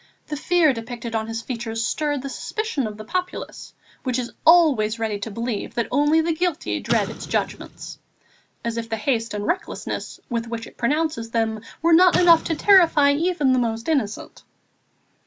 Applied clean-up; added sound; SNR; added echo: none; Explosion; 12 dB; none.